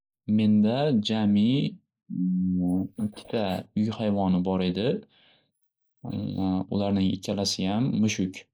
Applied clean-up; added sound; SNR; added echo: neural mask model Resemble Enhance denoiser.